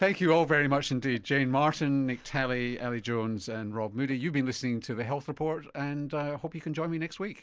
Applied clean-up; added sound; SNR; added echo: none; none; none; none.